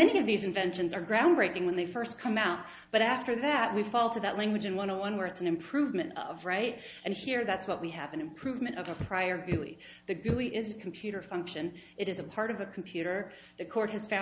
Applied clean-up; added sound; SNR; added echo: none; none; none; none.